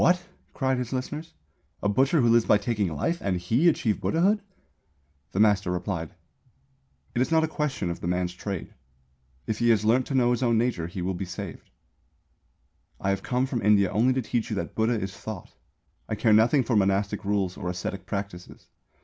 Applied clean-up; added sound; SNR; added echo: none; none; none; none.